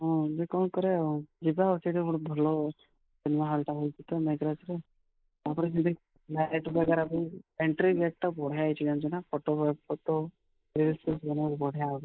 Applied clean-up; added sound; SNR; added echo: neural mask model Resemble Enhance denoiser.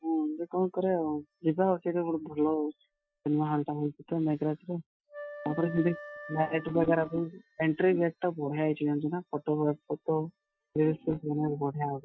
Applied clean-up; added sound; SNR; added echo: classical method Wiener filter.